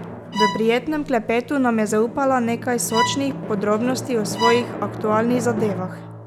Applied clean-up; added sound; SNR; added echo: none; Bowed string instrument + Drum; 6 dB; none.